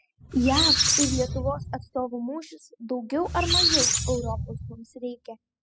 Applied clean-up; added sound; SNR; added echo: classical method spectral subtraction.